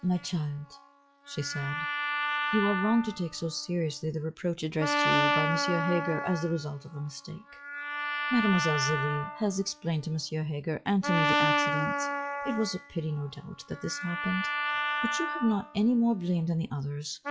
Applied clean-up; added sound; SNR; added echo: classical method log-MMSE.